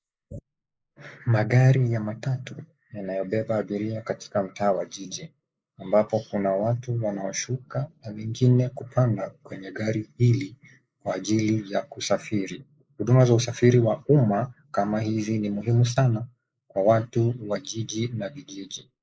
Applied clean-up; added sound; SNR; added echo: neural mask model Resemble Enhance denoiser.